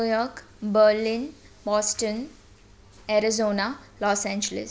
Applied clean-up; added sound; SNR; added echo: none; none; none; none.